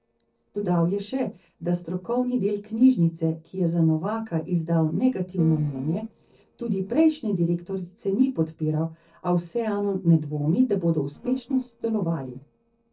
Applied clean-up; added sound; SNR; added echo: neural separator model SepFormer DNS4.